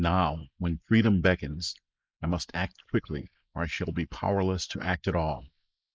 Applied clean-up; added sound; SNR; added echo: neural mask model Resemble Enhance denoiser.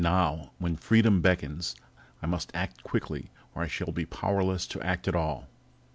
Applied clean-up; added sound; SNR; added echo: none; none; none; none.